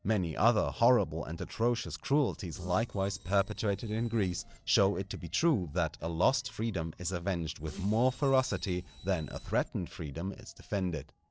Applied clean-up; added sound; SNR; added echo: neural separator model SepFormer DNS4.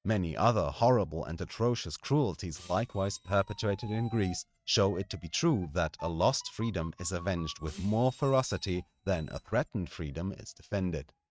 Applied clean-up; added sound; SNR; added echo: neural mask model RNNoise.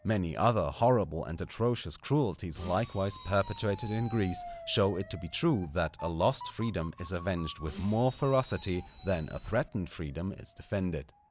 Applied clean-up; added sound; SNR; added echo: none; Motor vehicle (road) / Siren + Bus; 17 dB; none.